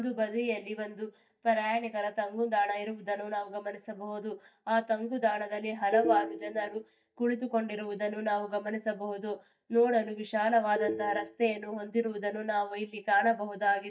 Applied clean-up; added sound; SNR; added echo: neural mask model DeepFilterNet 3.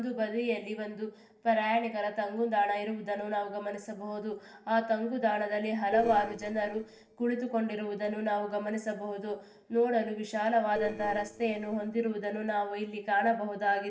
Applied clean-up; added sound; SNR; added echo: neural separator model SepFormer DNS4.